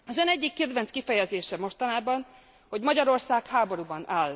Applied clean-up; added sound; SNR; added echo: none; none; none; none.